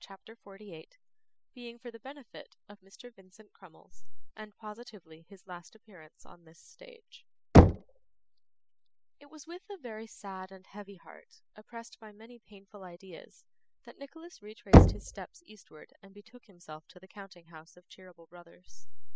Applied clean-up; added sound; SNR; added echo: classical method spectral subtraction.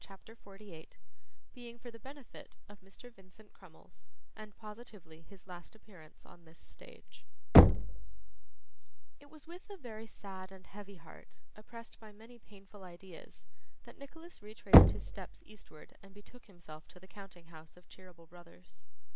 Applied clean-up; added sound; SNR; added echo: none; Knock; -4 dB; none.